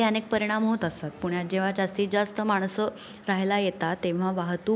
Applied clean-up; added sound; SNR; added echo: none; none; none; none.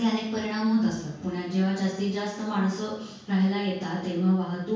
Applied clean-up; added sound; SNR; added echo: none; none; none; reverberation time 0.6 s.